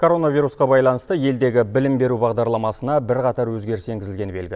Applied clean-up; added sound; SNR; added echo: none; none; none; none.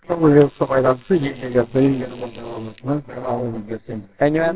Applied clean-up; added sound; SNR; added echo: neural separator model SepFormer WHAMR!.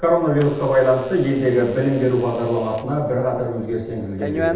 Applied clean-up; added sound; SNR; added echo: none; Alarm / Door; 13 dB; reverberation time 0.9 s.